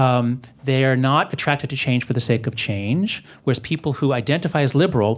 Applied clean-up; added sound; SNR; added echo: none; none; none; none.